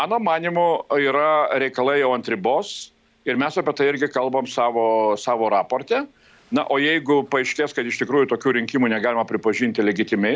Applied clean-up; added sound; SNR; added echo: none; none; none; none.